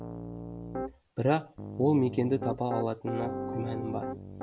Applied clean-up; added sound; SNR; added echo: none; Piano; 7 dB; none.